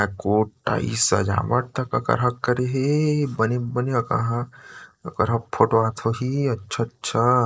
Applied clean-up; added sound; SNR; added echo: neural mask model Resemble Enhance denoiser.